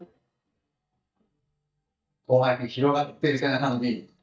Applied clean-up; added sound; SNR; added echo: neural mask model DeepFilterNet 3.